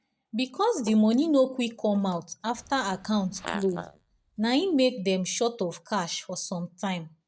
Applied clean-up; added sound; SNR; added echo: neural mask model DeepFilterNet 3.